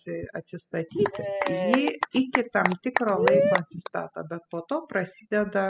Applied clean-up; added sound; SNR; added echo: classical method spectral subtraction.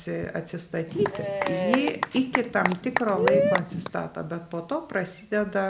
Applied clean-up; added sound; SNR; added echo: none; Applause / Cheering / Clapping; -2 dB; none.